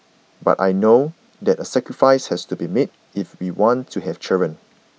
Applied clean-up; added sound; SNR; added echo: none; none; none; none.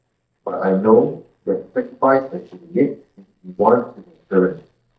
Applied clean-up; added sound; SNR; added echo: neural mask model DeepFilterNet 3.